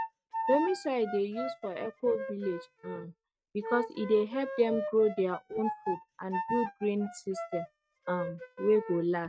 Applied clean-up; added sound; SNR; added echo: neural mask model RNNoise.